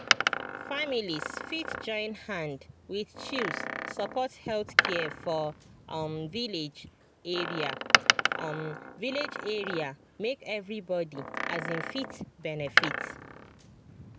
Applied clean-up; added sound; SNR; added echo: none; Door; -2 dB; none.